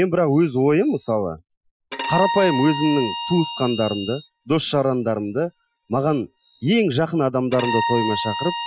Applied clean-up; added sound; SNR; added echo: classical method Wiener filter.